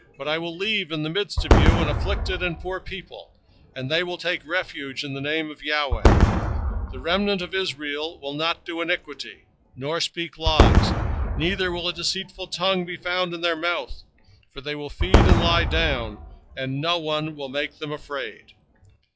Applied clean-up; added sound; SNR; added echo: classical method log-MMSE.